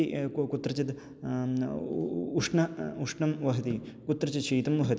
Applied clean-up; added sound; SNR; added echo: none; none; none; none.